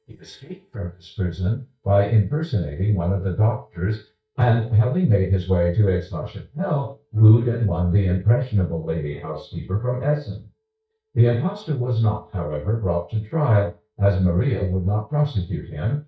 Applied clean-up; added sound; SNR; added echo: neural mask model DeepFilterNet 3.